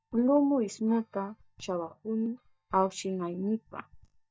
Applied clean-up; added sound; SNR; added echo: neural mask model DeepFilterNet 3.